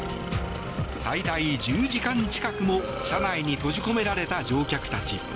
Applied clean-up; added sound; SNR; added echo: none; Burping, eructation; 12 dB; none.